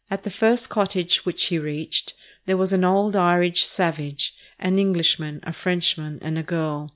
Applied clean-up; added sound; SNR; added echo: none; none; none; none.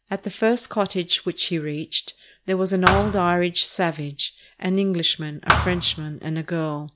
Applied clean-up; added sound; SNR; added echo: none; Thump, thud; 1 dB; none.